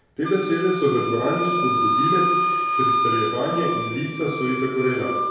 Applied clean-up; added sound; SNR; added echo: none; Wind instrument, woodwind instrument; 0 dB; reverberation time 1.2 s.